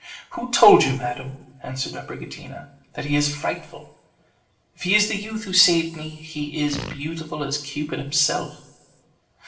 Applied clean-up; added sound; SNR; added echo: none; Fart; 9 dB; reverberation time 0.9 s.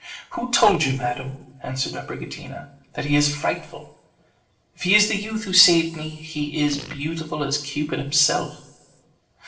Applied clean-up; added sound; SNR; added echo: neural separator model SepFormer DNS4.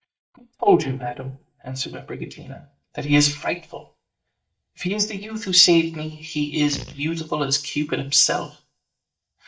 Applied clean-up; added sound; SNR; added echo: neural mask model DeepFilterNet 3.